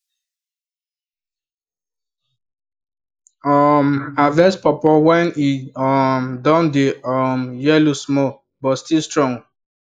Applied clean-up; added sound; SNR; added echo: neural mask model Resemble Enhance denoiser.